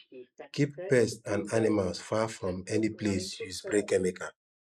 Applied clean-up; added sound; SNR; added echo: neural mask model Resemble Enhance denoiser.